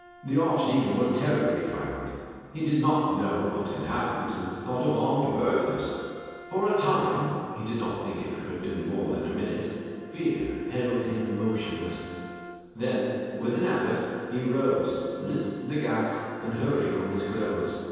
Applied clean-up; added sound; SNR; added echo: none; Bowed string instrument; 18 dB; reverberation time 2.1 s.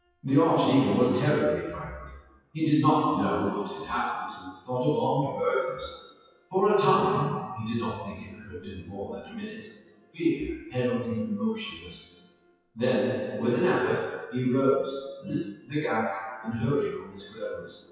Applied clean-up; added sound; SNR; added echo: classical method WPE with log-MMSE.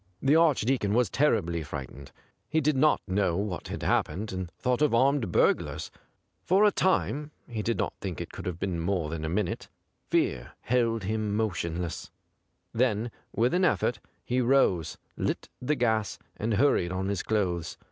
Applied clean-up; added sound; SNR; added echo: none; none; none; none.